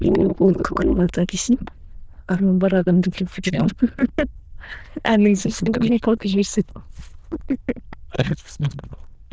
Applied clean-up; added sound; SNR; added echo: neural diffusion model UNIVERSE++.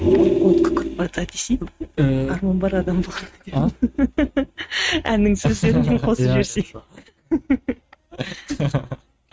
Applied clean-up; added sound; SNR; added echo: neural mask model RNNoise.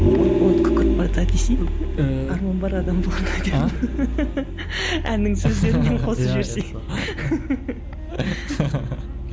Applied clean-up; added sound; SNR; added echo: none; Vehicle; -1 dB; none.